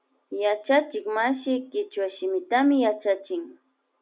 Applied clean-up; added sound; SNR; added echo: none; none; none; none.